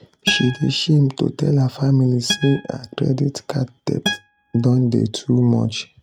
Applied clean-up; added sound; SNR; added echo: neural mask model RNNoise.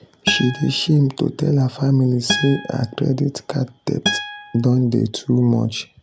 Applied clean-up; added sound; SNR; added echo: none; Acoustic guitar; 9 dB; none.